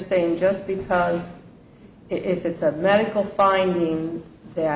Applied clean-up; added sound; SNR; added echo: none; none; none; none.